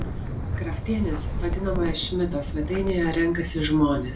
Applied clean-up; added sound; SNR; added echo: none; Wind; 4 dB; reverberation time 0.2 s.